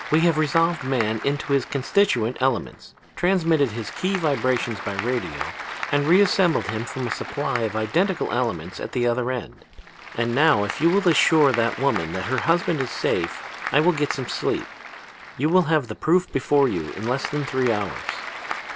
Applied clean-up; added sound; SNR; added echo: none; Applause / Crowd; 11 dB; none.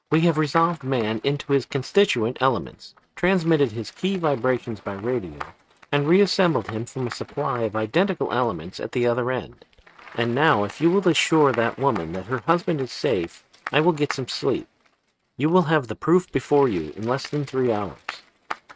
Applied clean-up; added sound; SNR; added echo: neural mask model RNNoise.